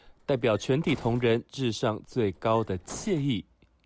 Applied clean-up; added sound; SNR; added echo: none; Bus; 20 dB; none.